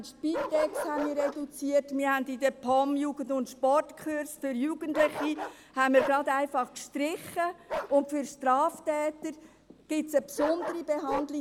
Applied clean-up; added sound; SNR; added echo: none; Bark; 11 dB; none.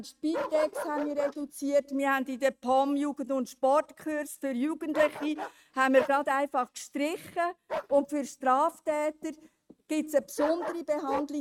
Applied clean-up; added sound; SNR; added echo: neural mask model RNNoise.